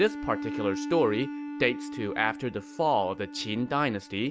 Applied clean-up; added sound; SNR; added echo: none; Bowed string instrument; 9 dB; none.